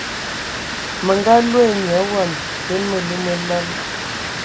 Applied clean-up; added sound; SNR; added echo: none; Water; 6 dB; none.